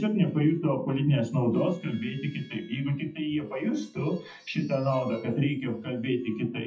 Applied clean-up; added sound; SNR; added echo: classical method WPE with log-MMSE.